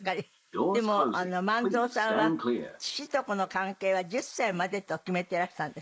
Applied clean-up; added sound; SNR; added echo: neural mask model Resemble Enhance denoiser.